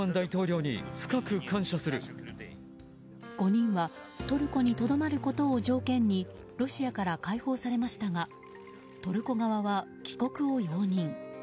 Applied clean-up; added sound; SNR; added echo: none; none; none; none.